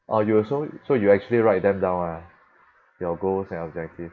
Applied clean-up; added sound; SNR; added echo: none; none; none; none.